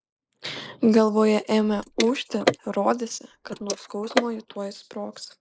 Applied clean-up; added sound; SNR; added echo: neural mask model Resemble Enhance denoiser.